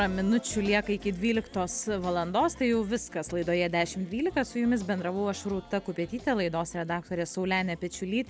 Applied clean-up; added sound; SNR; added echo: none; none; none; none.